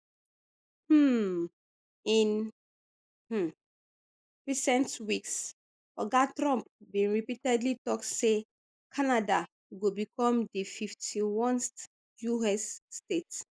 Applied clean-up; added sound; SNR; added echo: neural mask model Resemble Enhance denoiser.